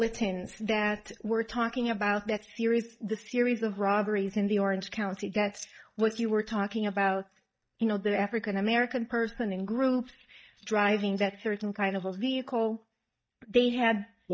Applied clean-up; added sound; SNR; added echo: neural mask model DeepFilterNet 3.